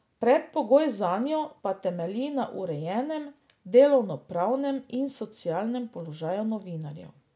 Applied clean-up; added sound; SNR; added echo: none; none; none; none.